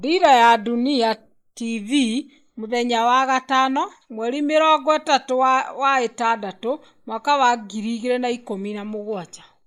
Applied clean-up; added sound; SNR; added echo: neural mask model Resemble Enhance denoiser.